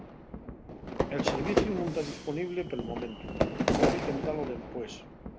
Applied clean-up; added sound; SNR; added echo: none; Fire / Fireworks; -4 dB; none.